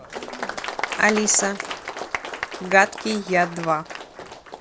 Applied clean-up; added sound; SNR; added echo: none; Applause; 8 dB; none.